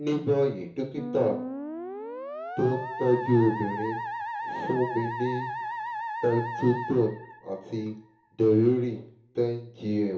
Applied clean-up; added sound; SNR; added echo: none; Musical instrument; 9 dB; reverberation time 0.5 s.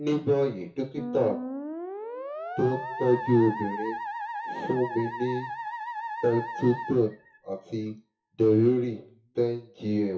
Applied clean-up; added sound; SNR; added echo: classical method WPE with log-MMSE.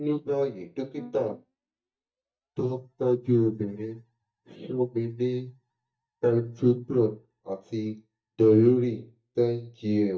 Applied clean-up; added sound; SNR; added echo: neural mask model DeepFilterNet 3.